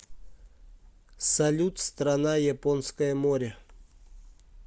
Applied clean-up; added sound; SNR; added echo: none; none; none; none.